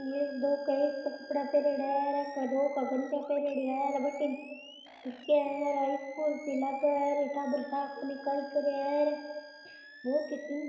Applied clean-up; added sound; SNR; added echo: none; Animal; 20 dB; reverberation time 2.1 s.